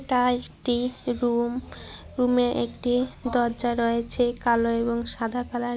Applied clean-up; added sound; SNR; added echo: none; none; none; none.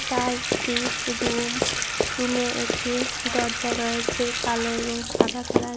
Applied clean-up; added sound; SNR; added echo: none; Bathtub (filling or washing) / Water tap, faucet + Run; -2 dB; none.